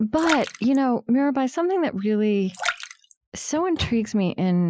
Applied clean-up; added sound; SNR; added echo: classical method Wiener filter.